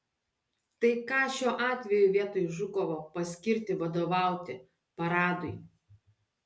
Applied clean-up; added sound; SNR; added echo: none; none; none; none.